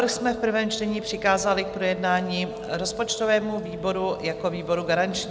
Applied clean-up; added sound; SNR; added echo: none; Wind instrument, woodwind instrument; 11 dB; none.